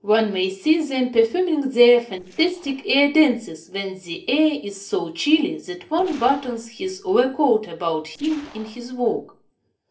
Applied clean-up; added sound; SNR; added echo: neural separator model SepFormer DNS4.